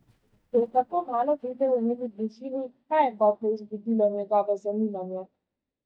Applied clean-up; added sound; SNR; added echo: neural mask model DeepFilterNet 3.